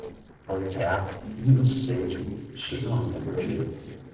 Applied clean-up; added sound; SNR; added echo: neural separator model SepFormer DNS4.